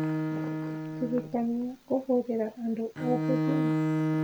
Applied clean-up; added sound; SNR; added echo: none; Bowed string instrument; -1 dB; none.